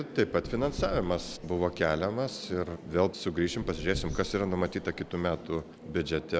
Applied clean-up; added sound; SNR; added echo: none; Knock / Wood; 13 dB; none.